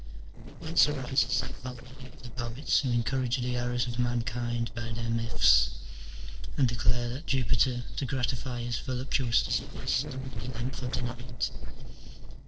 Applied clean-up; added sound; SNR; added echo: neural separator model SepFormer DNS4.